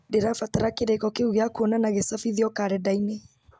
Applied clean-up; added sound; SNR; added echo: none; none; none; none.